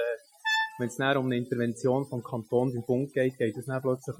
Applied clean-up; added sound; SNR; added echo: classical method Wiener filter.